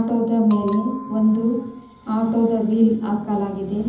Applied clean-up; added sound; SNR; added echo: none; Bell; 18 dB; reverberation time 0.8 s.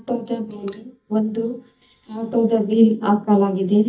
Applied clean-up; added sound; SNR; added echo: neural mask model DeepFilterNet 3.